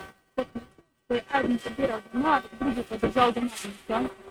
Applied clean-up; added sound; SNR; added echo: neural mask model RNNoise.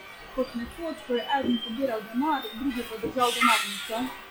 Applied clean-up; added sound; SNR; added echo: classical method log-MMSE.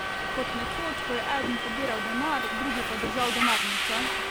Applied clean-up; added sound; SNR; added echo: none; Subway, metro, underground; -4 dB; none.